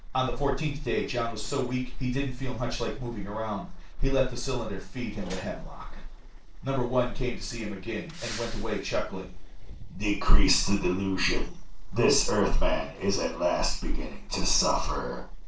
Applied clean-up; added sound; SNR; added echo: neural separator model SepFormer DNS4.